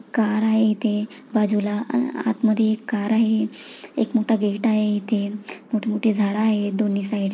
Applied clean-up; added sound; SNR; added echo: neural mask model Resemble Enhance denoiser.